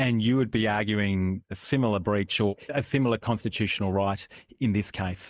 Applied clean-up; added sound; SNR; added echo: neural mask model Resemble Enhance denoiser.